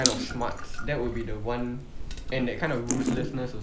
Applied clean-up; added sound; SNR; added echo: none; Drip / Sink (filling or washing) / Water tap, faucet; 0 dB; none.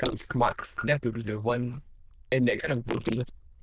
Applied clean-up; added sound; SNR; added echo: neural diffusion model UNIVERSE++.